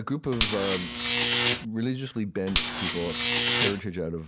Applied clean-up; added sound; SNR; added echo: none; Buzz; -4 dB; none.